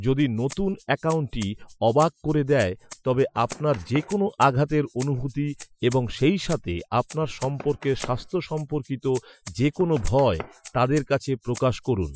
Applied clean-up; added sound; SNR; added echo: classical method Wiener filter.